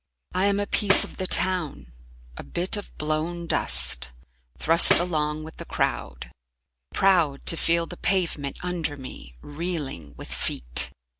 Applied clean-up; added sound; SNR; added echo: none; Tambourine; 0 dB; none.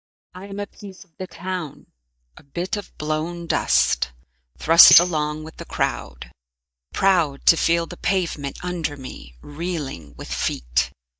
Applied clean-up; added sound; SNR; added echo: neural mask model DeepFilterNet 3.